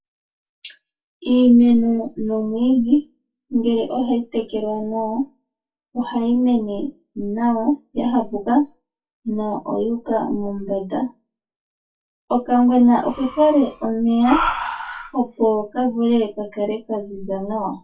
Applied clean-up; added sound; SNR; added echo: classical method WPE with log-MMSE.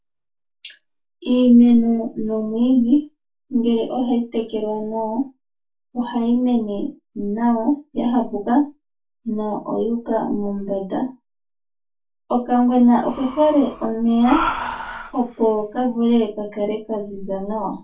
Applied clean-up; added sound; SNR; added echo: none; Breathing; 10 dB; reverberation time 0.2 s.